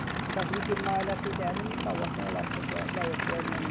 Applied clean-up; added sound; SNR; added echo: none; Idling / Aircraft; -3 dB; none.